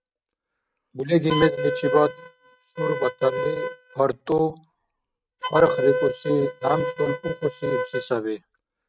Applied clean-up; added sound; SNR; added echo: neural mask model RNNoise.